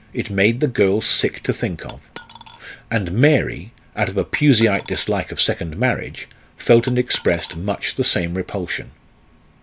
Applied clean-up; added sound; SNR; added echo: none; Coin (dropping); 19 dB; none.